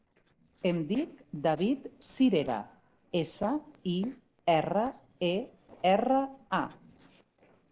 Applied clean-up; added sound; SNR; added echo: neural separator model SepFormer DNS4.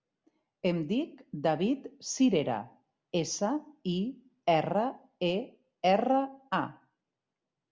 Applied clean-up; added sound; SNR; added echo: none; none; none; none.